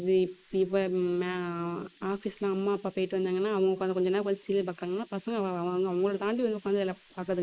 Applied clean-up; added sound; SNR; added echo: neural mask model Resemble Enhance denoiser.